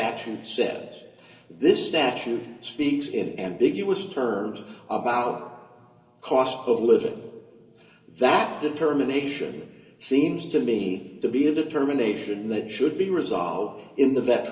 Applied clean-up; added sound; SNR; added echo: none; none; none; reverberation time 2.3 s.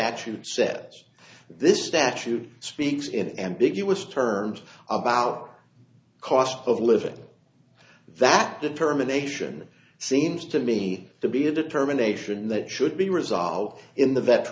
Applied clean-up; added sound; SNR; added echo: none; none; none; none.